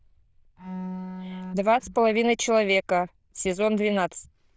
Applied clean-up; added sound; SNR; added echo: neural diffusion model UNIVERSE++.